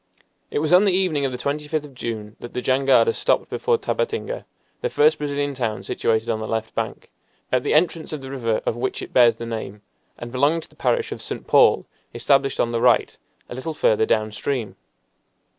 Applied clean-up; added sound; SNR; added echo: none; none; none; none.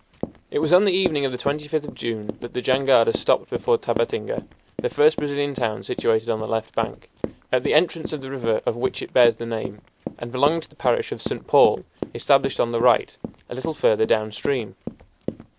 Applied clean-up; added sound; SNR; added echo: none; Run; 12 dB; none.